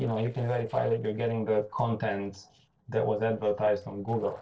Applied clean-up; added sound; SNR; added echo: neural separator model SepFormer DNS4.